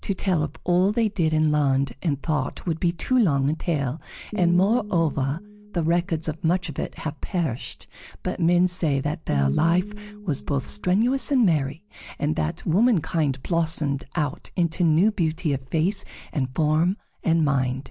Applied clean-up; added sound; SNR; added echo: none; Piano; 15 dB; none.